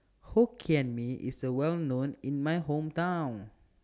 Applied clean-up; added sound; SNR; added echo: none; none; none; none.